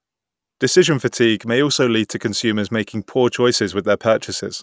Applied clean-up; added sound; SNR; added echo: none; none; none; none.